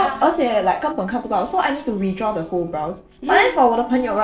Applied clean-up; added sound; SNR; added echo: neural separator model SepFormer DNS4.